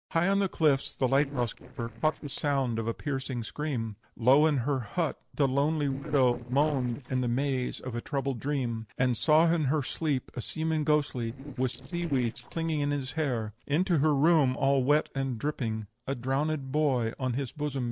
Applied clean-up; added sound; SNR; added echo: neural separator model SepFormer DNS4.